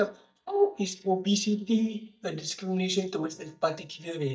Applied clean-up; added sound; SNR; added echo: neural mask model DeepFilterNet 3.